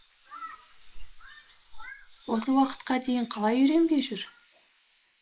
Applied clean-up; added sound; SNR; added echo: neural mask model Resemble Enhance denoiser.